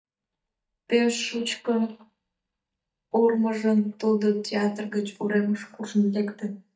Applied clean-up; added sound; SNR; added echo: neural mask model DeepFilterNet 3.